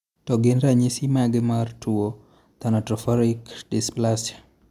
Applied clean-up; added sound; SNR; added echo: none; none; none; none.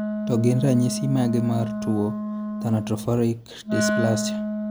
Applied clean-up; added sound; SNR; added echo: none; Wind instrument, woodwind instrument; 3 dB; none.